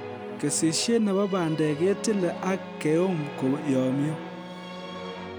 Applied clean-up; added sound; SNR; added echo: none; Musical instrument + Organ; 10 dB; none.